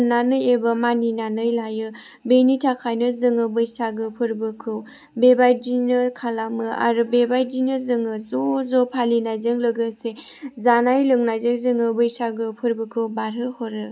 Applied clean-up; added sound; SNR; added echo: none; none; none; none.